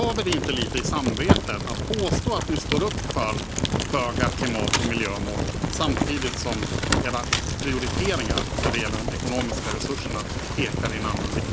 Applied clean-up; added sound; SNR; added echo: none; Fire; -3 dB; none.